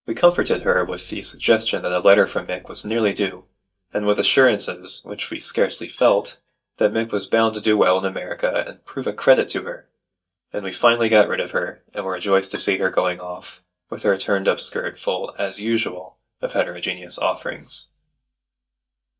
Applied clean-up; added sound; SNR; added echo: neural mask model DeepFilterNet 3.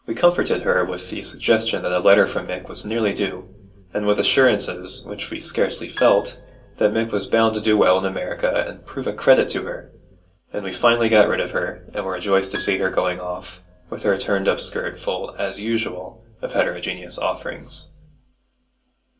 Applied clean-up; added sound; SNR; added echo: none; Piano; 17 dB; reverberation time 0.2 s.